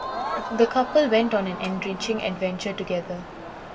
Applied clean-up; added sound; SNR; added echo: none; Crowd; 9 dB; reverberation time 1.1 s.